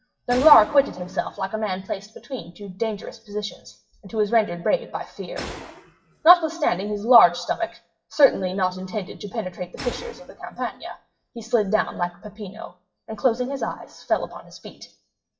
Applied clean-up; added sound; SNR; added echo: classical method WPE with log-MMSE.